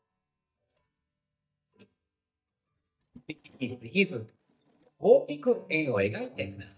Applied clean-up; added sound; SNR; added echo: neural mask model DeepFilterNet 3.